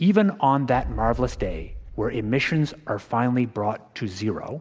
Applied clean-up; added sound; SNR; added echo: none; Boom; 12 dB; none.